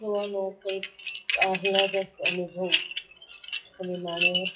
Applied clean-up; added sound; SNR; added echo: classical method WPE with log-MMSE.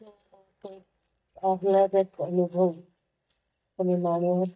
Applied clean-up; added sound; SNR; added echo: neural mask model DeepFilterNet 3.